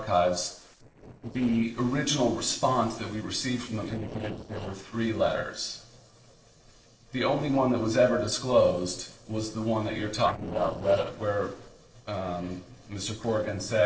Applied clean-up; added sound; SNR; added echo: neural separator model SepFormer DNS4.